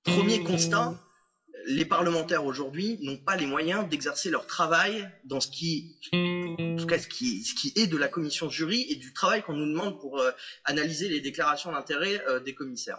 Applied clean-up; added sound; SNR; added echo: classical method WPE with log-MMSE.